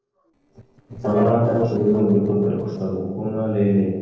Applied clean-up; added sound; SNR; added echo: neural separator model SepFormer DNS4.